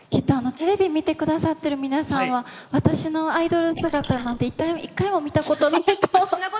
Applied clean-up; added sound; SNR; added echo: neural mask model Resemble Enhance denoiser.